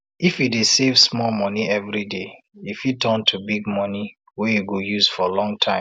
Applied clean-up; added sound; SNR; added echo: none; none; none; none.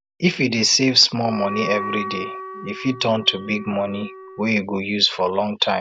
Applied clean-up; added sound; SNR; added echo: none; Wind instrument, woodwind instrument; 11 dB; none.